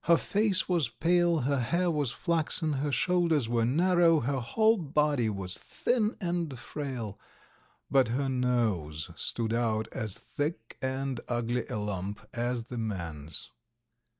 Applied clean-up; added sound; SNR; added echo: none; none; none; none.